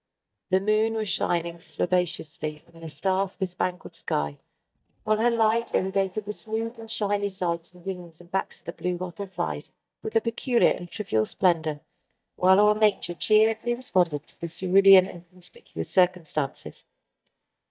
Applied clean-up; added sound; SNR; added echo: neural mask model DeepFilterNet 3.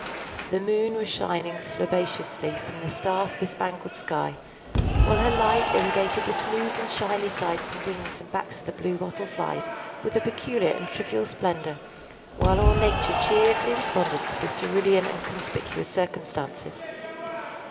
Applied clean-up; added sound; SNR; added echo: none; Applause / Cheering; 2 dB; reverberation time 1.0 s.